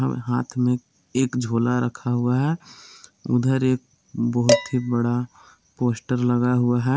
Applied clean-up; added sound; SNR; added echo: none; Dishes, pots, and pans; 5 dB; none.